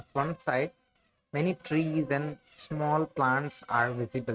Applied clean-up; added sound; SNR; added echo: neural mask model RNNoise.